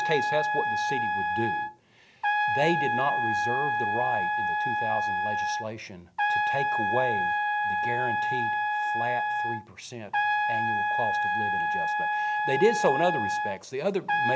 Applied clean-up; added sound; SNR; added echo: none; Trumpet; -5 dB; none.